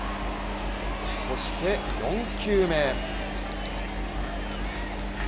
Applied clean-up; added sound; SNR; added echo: none; Engine; 1 dB; none.